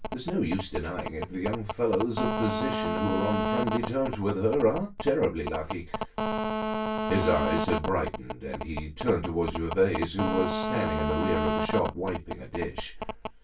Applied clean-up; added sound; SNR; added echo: none; Telephone; 3 dB; reverberation time 0.2 s.